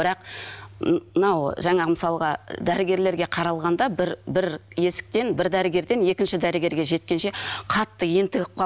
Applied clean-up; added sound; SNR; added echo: none; none; none; none.